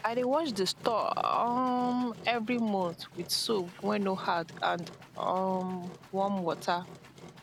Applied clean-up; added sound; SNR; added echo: none; Engine; 18 dB; none.